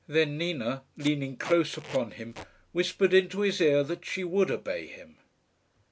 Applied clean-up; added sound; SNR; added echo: none; Packing tape, duct tape; 17 dB; none.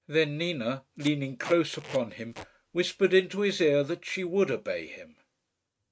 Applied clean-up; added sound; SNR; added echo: neural mask model RNNoise.